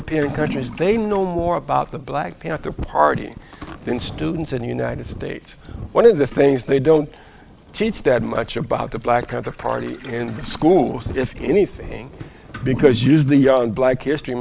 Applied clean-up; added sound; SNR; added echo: none; Toilet flush / Liquid; 19 dB; none.